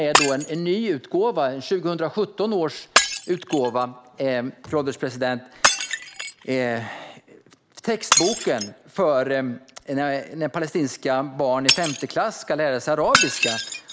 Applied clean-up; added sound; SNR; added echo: none; Shatter; 3 dB; none.